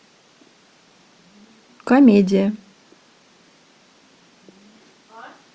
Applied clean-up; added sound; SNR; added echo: none; none; none; none.